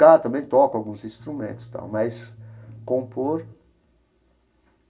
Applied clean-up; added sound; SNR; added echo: none; Bass guitar; 20 dB; reverberation time 0.2 s.